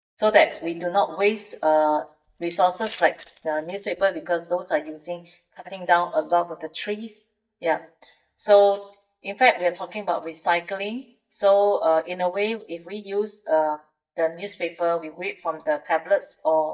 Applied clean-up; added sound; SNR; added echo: neural mask model DeepFilterNet 3.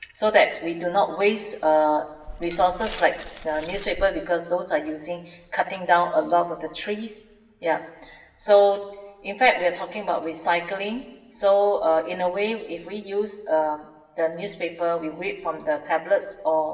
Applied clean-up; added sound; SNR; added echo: none; Glass; 14 dB; reverberation time 1.1 s.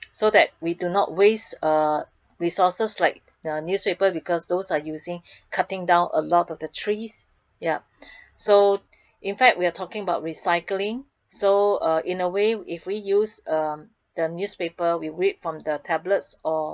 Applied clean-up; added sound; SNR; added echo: none; none; none; none.